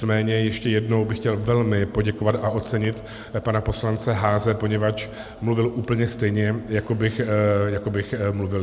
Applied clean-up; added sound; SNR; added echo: none; none; none; none.